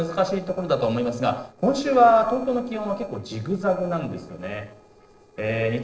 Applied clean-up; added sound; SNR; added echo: neural separator model SepFormer DNS4.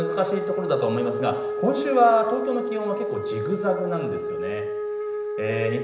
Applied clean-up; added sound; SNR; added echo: none; Wind instrument, woodwind instrument; 3 dB; reverberation time 0.9 s.